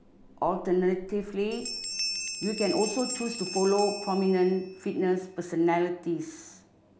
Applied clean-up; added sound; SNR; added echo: none; Bell; 10 dB; none.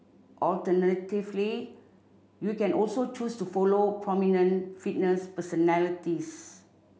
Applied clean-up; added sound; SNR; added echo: none; none; none; none.